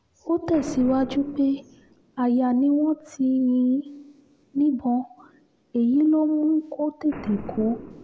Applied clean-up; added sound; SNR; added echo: none; Boom; 19 dB; none.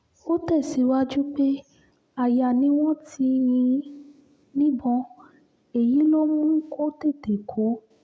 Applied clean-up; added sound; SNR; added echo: none; none; none; none.